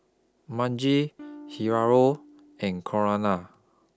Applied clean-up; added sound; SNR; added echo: none; Electric guitar / Strum; 20 dB; none.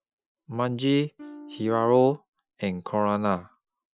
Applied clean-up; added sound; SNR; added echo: classical method Wiener filter.